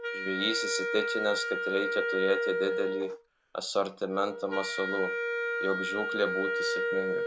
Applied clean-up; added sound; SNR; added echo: none; Wind instrument, woodwind instrument; -1 dB; none.